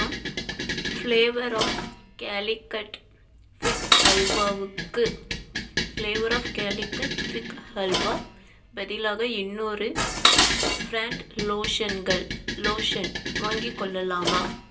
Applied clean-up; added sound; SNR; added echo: none; Dishes, pots, and pans; -1 dB; reverberation time 0.2 s.